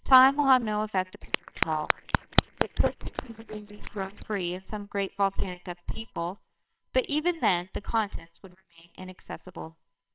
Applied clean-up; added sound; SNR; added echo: neural separator model SepFormer WHAMR!.